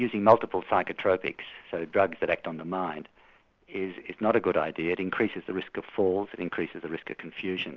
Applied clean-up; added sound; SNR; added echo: none; none; none; none.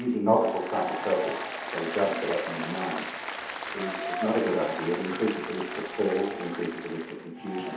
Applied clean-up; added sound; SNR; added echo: none; Applause; 6 dB; reverberation time 0.8 s.